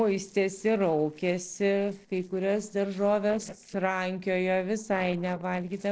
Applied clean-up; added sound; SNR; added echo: neural separator model SepFormer DNS4.